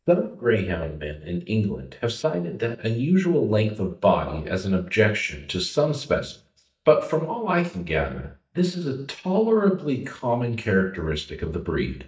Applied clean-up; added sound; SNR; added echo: neural mask model DeepFilterNet 3.